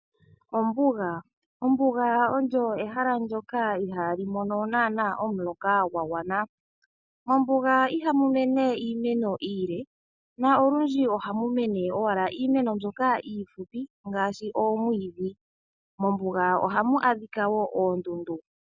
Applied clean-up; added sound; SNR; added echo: none; none; none; none.